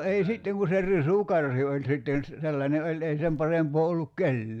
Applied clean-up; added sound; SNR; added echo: none; Whoosh, swoosh, swish; 18 dB; none.